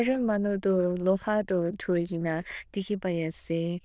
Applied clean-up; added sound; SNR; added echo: neural diffusion model UNIVERSE++.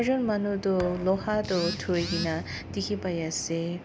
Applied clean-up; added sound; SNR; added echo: none; Thump, thud + Bowed string instrument; 15 dB; none.